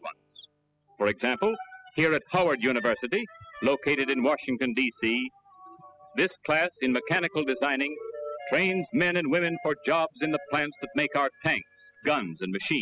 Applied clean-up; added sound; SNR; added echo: classical method spectral subtraction.